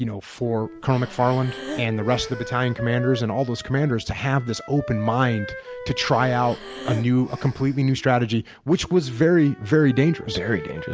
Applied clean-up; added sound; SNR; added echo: none; Breathing + Wind instrument, woodwind instrument; 14 dB; none.